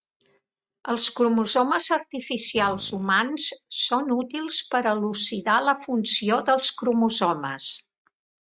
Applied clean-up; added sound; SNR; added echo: neural mask model RNNoise.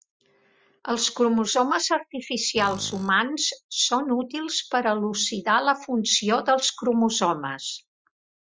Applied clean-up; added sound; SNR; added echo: classical method Wiener filter.